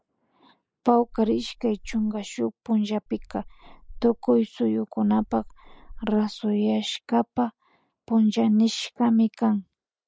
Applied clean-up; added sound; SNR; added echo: neural mask model Resemble Enhance denoiser.